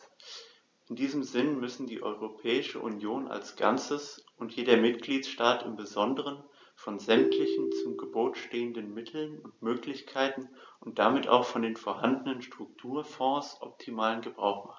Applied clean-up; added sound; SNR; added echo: none; Ringtone; 0 dB; none.